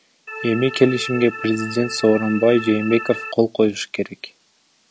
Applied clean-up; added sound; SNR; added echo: none; Organ; 11 dB; none.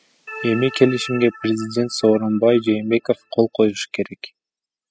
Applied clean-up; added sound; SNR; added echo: classical method spectral subtraction.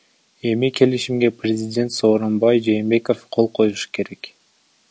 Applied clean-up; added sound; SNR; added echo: none; none; none; none.